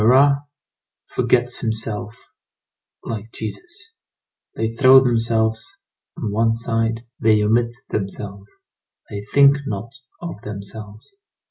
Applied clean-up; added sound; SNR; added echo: none; none; none; none.